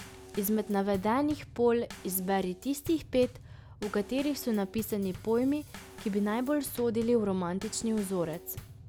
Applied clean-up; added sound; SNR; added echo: none; Bass drum / Snare drum / Drum kit; 16 dB; none.